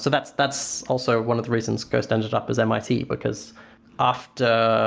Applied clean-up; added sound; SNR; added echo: none; none; none; none.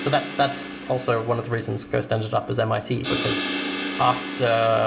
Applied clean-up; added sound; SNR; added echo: none; Crash cymbal; 7 dB; reverberation time 1.6 s.